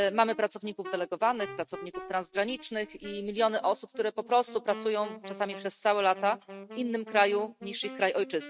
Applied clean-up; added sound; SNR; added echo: neural mask model RNNoise.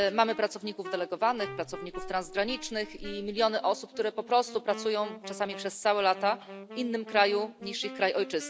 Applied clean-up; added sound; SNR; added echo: none; Buzz + Wind instrument, woodwind instrument; 14 dB; none.